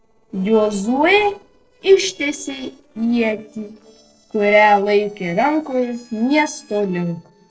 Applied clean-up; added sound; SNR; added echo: neural separator model SepFormer DNS4.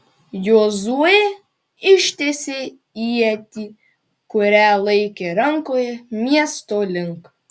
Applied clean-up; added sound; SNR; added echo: none; none; none; none.